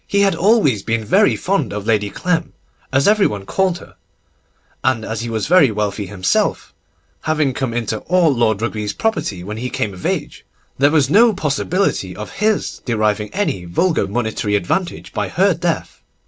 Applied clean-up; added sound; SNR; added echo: none; none; none; none.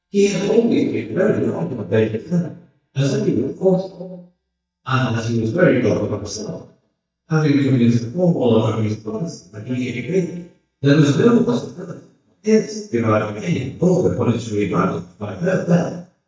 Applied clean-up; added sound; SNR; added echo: neural mask model DeepFilterNet 3.